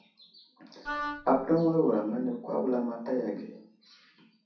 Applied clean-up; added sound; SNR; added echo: none; Wind instrument, woodwind instrument; 7 dB; reverberation time 0.6 s.